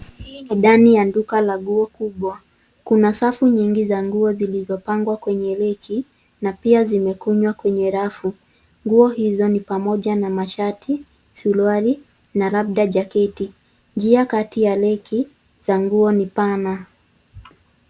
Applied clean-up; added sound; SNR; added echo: none; none; none; none.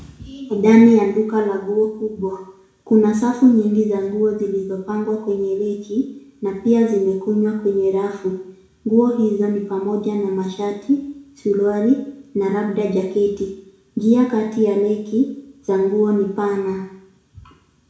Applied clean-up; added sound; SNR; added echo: none; none; none; reverberation time 0.6 s.